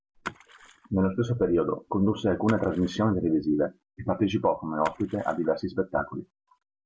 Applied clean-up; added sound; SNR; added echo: none; Splash, splatter; 19 dB; none.